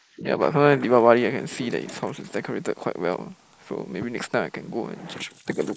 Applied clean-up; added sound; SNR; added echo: neural mask model Resemble Enhance denoiser.